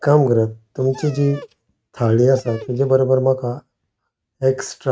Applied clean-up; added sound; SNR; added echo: neural mask model RNNoise.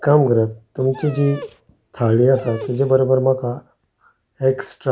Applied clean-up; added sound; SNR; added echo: none; Dog; 18 dB; none.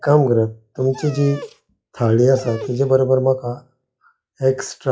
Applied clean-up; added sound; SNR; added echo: classical method log-MMSE.